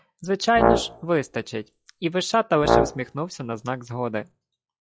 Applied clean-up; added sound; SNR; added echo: classical method log-MMSE.